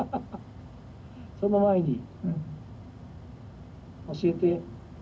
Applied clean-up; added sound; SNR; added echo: none; Mechanical fan; 15 dB; reverberation time 0.3 s.